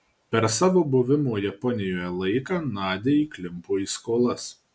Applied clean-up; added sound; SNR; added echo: none; none; none; none.